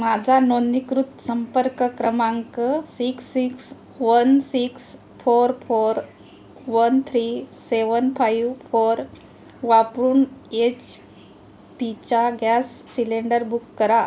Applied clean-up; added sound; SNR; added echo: none; none; none; none.